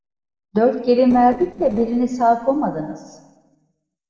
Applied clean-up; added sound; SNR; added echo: neural separator model SepFormer DNS4.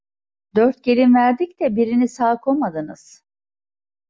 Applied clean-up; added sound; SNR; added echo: none; none; none; none.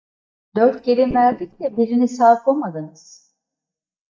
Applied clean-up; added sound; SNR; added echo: neural mask model DeepFilterNet 3.